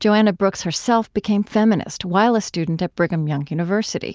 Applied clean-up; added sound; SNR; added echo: none; none; none; none.